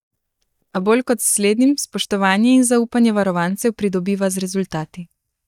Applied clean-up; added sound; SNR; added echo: neural mask model DeepFilterNet 3.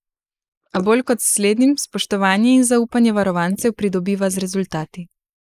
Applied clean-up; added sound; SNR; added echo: neural mask model Resemble Enhance denoiser.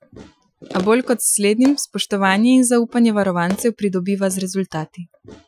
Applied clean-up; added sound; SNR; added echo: classical method Wiener filter.